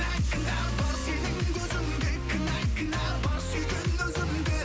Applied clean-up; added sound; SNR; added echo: none; Wind instrument, woodwind instrument; 19 dB; none.